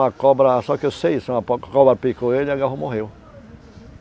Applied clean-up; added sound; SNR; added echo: none; none; none; none.